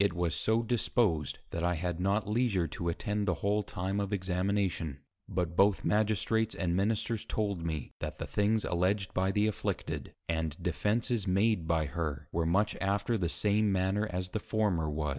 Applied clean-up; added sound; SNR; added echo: none; none; none; none.